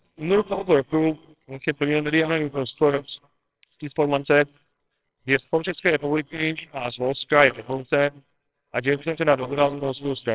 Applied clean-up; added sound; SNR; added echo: neural separator model SepFormer WHAMR!.